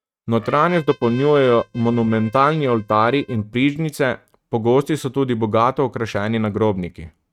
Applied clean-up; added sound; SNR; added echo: neural mask model RNNoise.